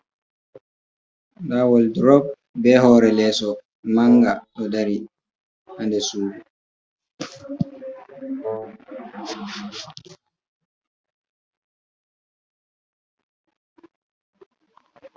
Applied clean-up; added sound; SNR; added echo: none; Wind instrument, woodwind instrument; 9 dB; none.